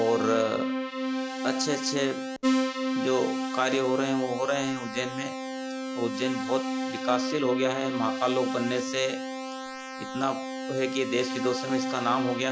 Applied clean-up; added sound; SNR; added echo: none; Keyboard (musical); 2 dB; none.